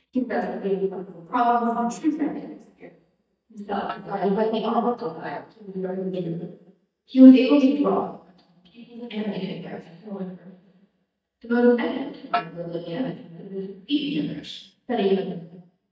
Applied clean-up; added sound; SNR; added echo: neural mask model DeepFilterNet 3.